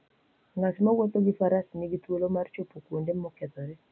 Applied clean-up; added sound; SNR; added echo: none; none; none; none.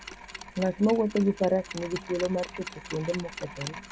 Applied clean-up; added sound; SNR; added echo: none; Mechanisms; 13 dB; none.